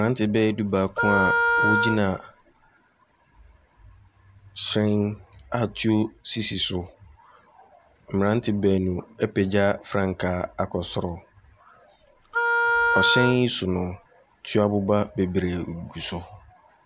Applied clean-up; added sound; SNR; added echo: none; Wind instrument, woodwind instrument; -2 dB; none.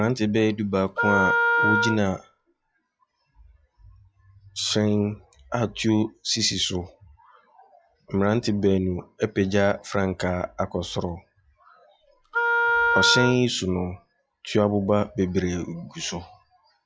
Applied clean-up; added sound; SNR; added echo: classical method log-MMSE.